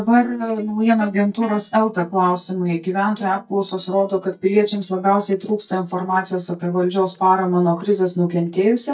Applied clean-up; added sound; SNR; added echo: neural mask model DeepFilterNet 3.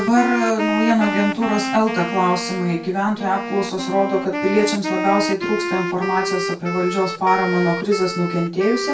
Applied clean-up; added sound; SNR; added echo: none; Wind instrument, woodwind instrument; 5 dB; reverberation time 0.2 s.